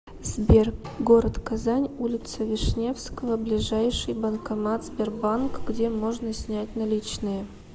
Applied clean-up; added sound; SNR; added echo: none; none; none; none.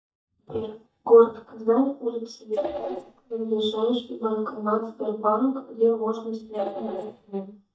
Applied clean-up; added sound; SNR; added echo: neural mask model DeepFilterNet 3.